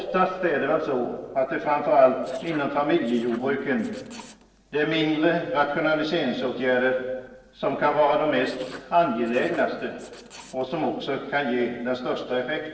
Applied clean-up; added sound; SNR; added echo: neural separator model SepFormer DNS4.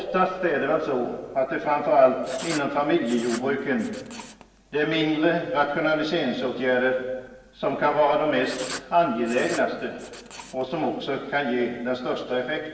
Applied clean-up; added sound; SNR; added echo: none; Writing; 15 dB; reverberation time 1.2 s.